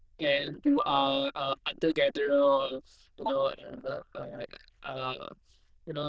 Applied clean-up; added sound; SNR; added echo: neural diffusion model UNIVERSE++.